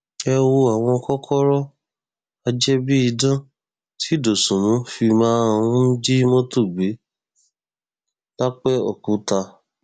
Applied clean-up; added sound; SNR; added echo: none; none; none; none.